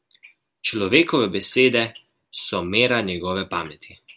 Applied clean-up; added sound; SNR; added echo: none; none; none; none.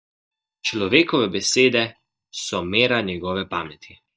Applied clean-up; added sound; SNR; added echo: neural mask model DeepFilterNet 3.